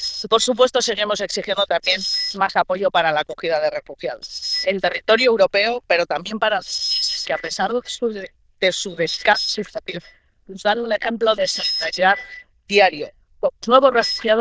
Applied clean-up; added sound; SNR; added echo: neural diffusion model UNIVERSE++.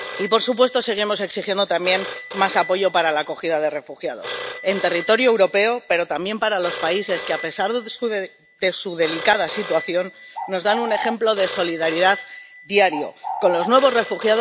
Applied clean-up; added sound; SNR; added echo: none; Bird + Telephone; 8 dB; none.